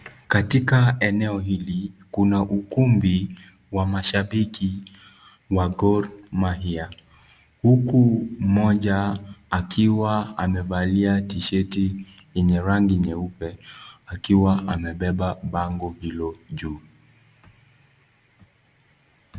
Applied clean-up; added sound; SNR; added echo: none; none; none; none.